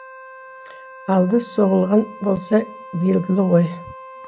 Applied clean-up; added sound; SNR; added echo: none; Wind instrument, woodwind instrument; 18 dB; none.